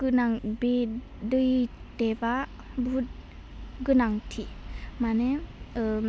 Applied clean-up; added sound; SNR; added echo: none; none; none; none.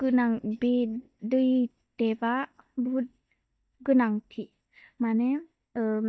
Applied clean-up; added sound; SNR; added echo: neural mask model DeepFilterNet 3.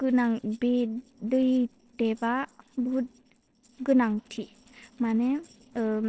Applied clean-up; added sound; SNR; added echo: neural separator model SepFormer DNS4.